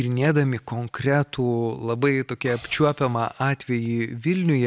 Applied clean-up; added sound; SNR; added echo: none; none; none; none.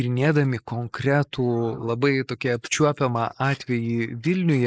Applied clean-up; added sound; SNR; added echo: neural mask model Resemble Enhance denoiser.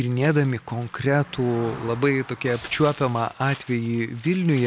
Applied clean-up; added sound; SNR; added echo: none; Car passing by + Crumpling, crinkling; 19 dB; none.